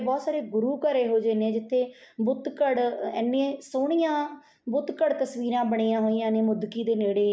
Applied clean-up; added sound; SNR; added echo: none; none; none; none.